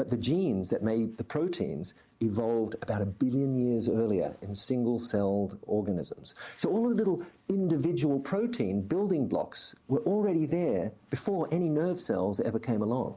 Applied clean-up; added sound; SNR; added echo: none; none; none; none.